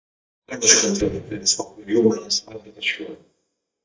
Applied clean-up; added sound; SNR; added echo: neural mask model DeepFilterNet 3.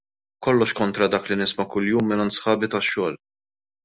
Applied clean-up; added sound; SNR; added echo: none; none; none; none.